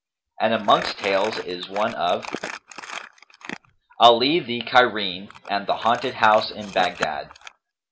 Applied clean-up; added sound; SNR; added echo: none; Crumpling, crinkling; 14 dB; none.